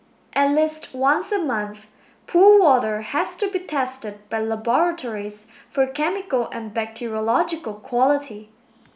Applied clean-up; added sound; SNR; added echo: none; none; none; none.